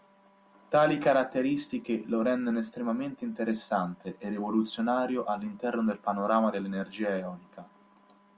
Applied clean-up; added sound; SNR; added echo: none; none; none; none.